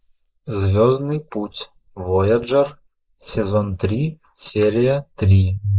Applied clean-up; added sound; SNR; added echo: neural mask model Resemble Enhance denoiser.